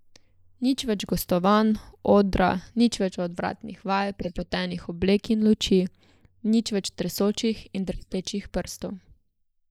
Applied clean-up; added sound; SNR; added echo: neural mask model Resemble Enhance denoiser.